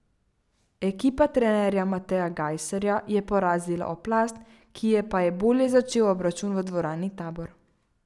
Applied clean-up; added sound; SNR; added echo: none; none; none; none.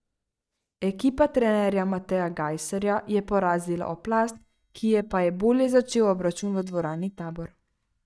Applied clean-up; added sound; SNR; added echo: neural mask model DeepFilterNet 3.